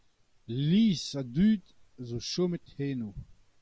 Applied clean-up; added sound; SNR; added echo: none; none; none; none.